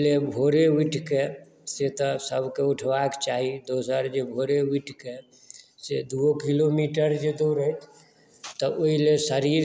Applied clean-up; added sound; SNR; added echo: none; none; none; none.